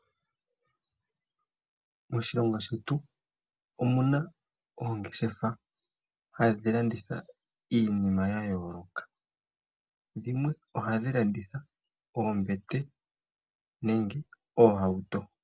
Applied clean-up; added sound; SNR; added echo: none; none; none; none.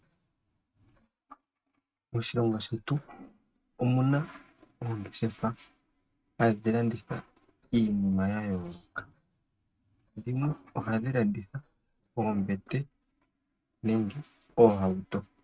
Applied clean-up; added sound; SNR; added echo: neural mask model RNNoise.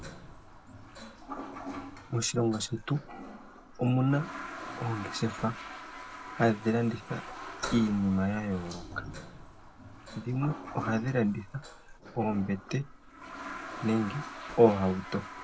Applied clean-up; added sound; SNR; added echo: none; Toilet flush; 12 dB; none.